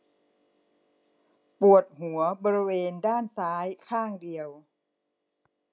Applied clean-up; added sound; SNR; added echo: none; none; none; none.